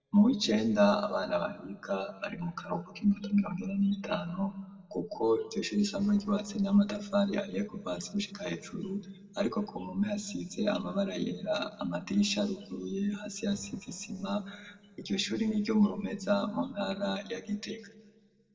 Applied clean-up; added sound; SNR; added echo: neural separator model SepFormer DNS4.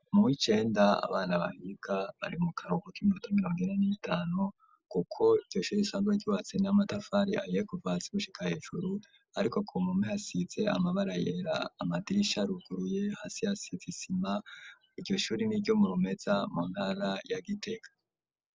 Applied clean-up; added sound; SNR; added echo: none; none; none; none.